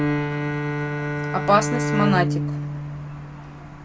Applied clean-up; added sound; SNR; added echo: none; Bowed string instrument; -1 dB; none.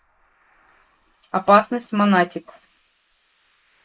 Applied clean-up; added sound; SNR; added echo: neural mask model Resemble Enhance denoiser.